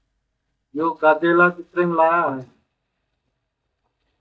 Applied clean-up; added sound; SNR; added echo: neural mask model DeepFilterNet 3.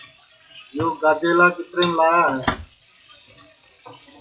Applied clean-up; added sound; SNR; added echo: classical method WPE with log-MMSE.